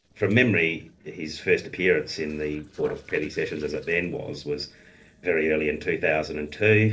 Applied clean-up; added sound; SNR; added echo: neural separator model SepFormer DNS4.